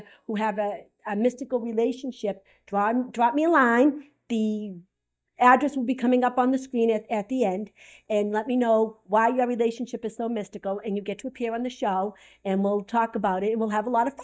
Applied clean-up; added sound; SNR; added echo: neural mask model DeepFilterNet 3.